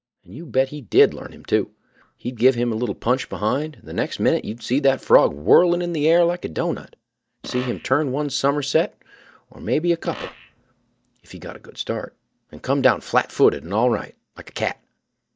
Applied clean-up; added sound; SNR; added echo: neural mask model DeepFilterNet 3.